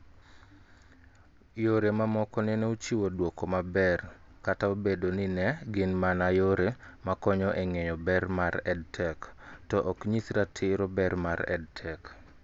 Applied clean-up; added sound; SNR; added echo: none; none; none; none.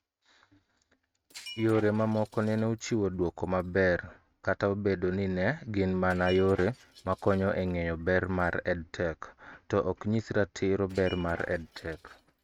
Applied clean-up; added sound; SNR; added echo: neural mask model RNNoise.